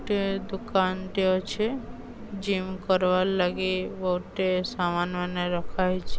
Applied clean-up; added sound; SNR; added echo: none; Wind; 8 dB; none.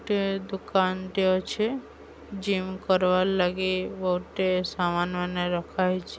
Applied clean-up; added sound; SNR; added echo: none; none; none; none.